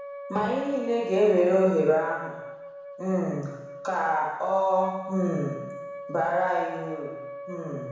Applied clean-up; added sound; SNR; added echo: none; Wind instrument, woodwind instrument; 13 dB; reverberation time 1.1 s.